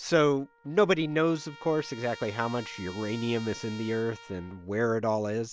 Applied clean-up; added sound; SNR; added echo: none; Trumpet; 20 dB; none.